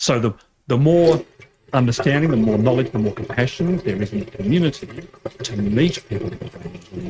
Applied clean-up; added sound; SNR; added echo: neural mask model RNNoise.